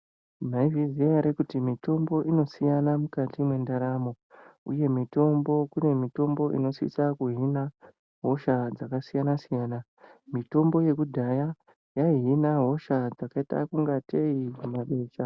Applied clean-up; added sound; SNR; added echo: none; none; none; none.